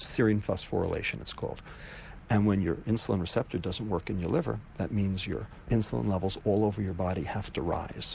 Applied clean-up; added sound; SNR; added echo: none; none; none; none.